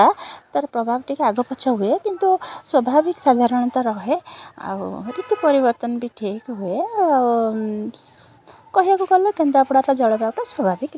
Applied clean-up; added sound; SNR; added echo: none; none; none; none.